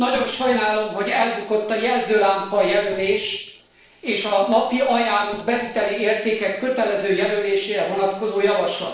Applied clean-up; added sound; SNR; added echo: neural separator model SepFormer DNS4.